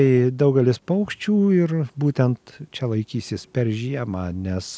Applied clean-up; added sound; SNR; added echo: none; none; none; none.